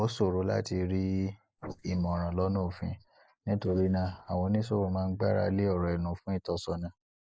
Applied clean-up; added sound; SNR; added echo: neural mask model Resemble Enhance denoiser.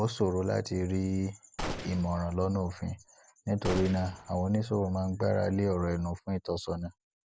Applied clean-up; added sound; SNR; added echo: none; Gunshot, gunfire; 10 dB; none.